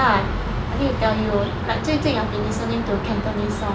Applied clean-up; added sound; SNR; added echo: none; none; none; none.